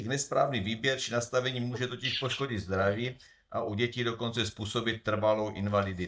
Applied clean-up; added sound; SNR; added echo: neural mask model DeepFilterNet 3.